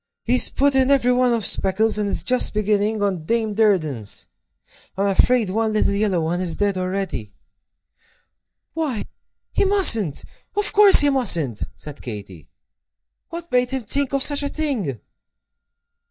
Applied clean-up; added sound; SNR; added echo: neural mask model DeepFilterNet 3.